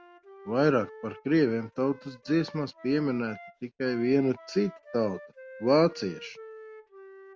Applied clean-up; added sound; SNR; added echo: none; Wind instrument, woodwind instrument; 19 dB; none.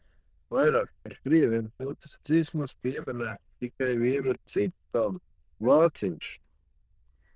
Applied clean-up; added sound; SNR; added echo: neural diffusion model UNIVERSE++.